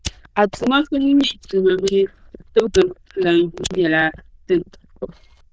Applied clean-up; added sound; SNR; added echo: neural diffusion model UNIVERSE++.